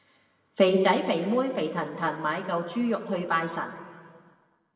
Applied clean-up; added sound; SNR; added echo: none; none; none; reverberation time 1.5 s.